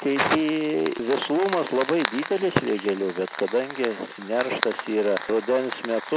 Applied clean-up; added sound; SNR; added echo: none; Fire; 7 dB; none.